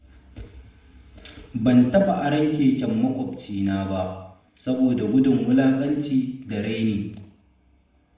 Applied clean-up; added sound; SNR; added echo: none; none; none; reverberation time 0.7 s.